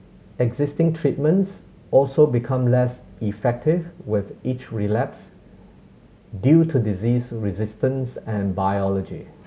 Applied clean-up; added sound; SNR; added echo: none; none; none; none.